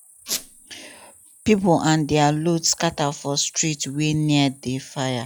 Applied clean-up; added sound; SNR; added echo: classical method log-MMSE.